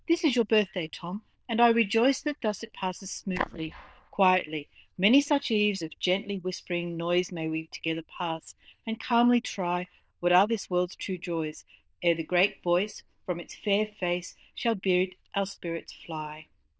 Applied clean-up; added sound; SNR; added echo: neural diffusion model UNIVERSE++.